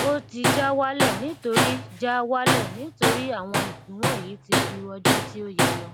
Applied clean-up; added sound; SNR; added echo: none; Tools; -3 dB; none.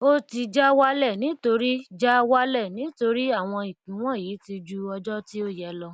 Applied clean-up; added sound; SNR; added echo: none; none; none; none.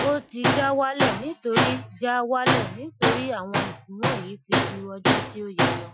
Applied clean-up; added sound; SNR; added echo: classical method Wiener filter.